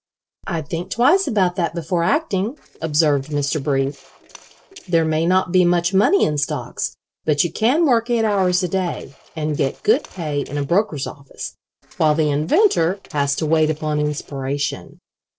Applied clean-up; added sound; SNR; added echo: neural separator model SepFormer DNS4.